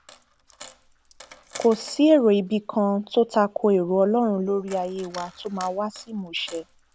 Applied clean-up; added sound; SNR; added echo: none; Coin (dropping); 17 dB; none.